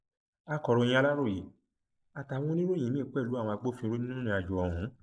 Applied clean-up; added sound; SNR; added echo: neural mask model DeepFilterNet 3.